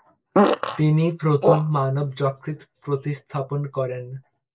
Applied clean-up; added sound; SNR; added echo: neural mask model Resemble Enhance denoiser.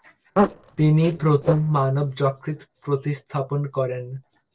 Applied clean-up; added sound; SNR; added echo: neural separator model SepFormer DNS4.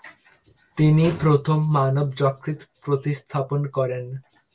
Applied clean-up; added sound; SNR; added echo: none; none; none; none.